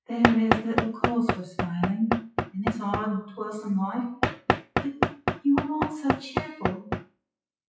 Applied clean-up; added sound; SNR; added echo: classical method WPE with log-MMSE.